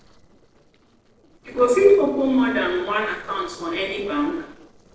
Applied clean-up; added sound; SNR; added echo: neural separator model SepFormer DNS4.